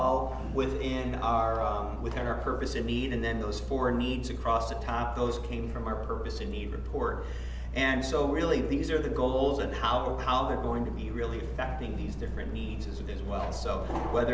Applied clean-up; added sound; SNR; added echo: none; none; none; none.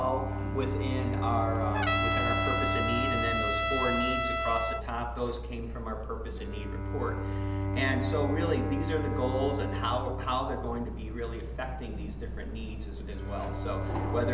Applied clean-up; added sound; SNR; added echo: none; Trumpet + Bowed string instrument; 0 dB; none.